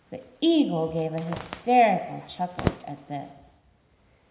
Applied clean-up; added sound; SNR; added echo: none; Zipper (clothing); 12 dB; reverberation time 0.9 s.